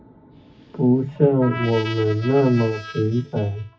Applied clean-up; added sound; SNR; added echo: classical method WPE with log-MMSE.